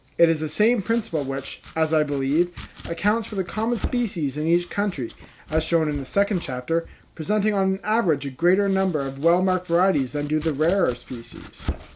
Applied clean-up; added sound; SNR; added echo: none; Domestic sounds, home sounds; 15 dB; none.